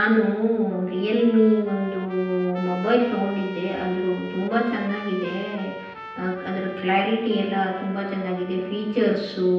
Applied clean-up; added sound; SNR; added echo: none; Trumpet; 17 dB; reverberation time 0.9 s.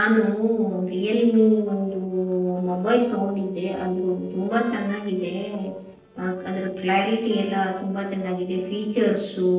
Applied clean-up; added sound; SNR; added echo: neural separator model SepFormer DNS4.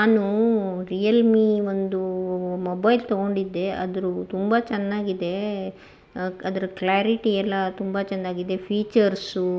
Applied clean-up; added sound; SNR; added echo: none; none; none; none.